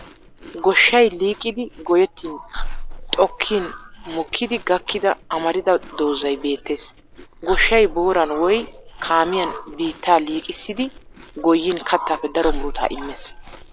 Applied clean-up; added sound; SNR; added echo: none; Chewing, mastication; 11 dB; none.